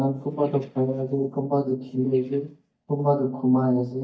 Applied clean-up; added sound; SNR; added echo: neural mask model DeepFilterNet 3.